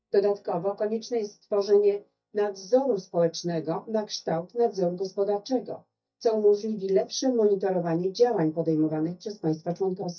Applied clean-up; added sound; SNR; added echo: neural mask model DeepFilterNet 3.